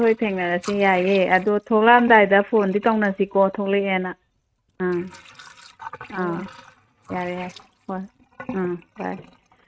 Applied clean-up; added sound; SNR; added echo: neural mask model RNNoise.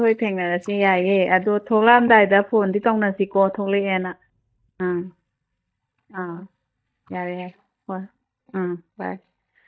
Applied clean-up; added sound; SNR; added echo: neural mask model DeepFilterNet 3.